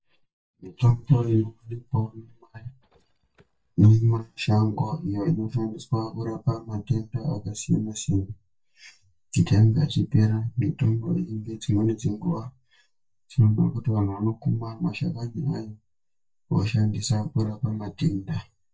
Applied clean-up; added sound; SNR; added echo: neural mask model DeepFilterNet 3.